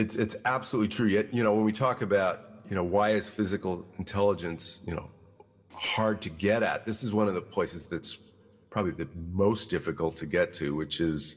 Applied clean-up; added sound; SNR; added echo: none; Tools; 18 dB; reverberation time 2.3 s.